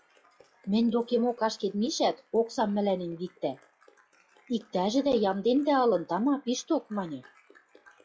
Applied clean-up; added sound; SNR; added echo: classical method log-MMSE.